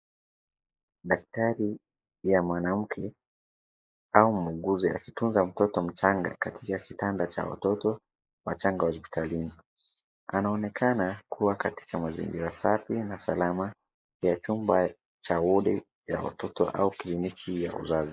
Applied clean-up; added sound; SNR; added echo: neural mask model Resemble Enhance denoiser.